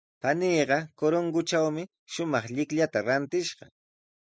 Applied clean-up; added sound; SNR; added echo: none; none; none; none.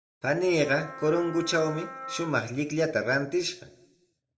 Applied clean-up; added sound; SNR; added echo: none; Wind instrument, woodwind instrument; 14 dB; reverberation time 0.5 s.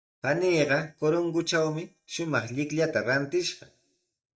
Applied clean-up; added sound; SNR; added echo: neural mask model DeepFilterNet 3.